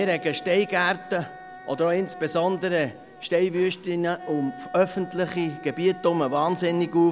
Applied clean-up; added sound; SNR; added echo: none; Wind instrument, woodwind instrument; 18 dB; none.